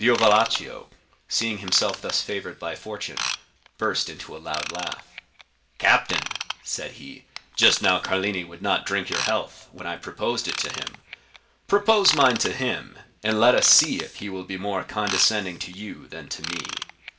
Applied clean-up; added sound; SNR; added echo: none; Ratchet, pawl / Tools; 10 dB; reverberation time 0.7 s.